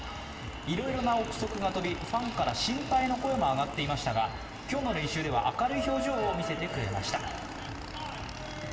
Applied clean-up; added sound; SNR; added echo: none; Motorcycle / Engine; 12 dB; reverberation time 2.4 s.